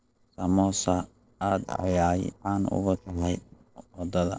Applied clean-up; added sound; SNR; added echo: neural separator model SepFormer DNS4.